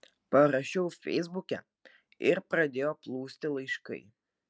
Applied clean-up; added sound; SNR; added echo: none; none; none; none.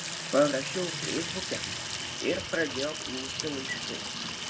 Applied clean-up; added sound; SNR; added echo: none; Sink (filling or washing) / Water tap, faucet; 3 dB; reverberation time 0.3 s.